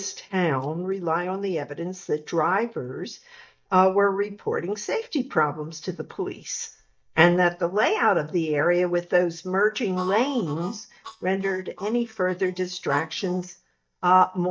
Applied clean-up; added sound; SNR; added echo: neural mask model DeepFilterNet 3.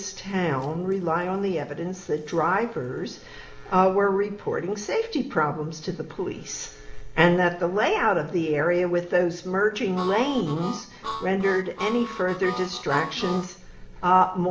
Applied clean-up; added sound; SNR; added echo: none; Harmonica; 10 dB; reverberation time 0.9 s.